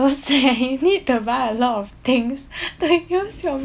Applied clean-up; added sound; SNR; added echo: none; none; none; none.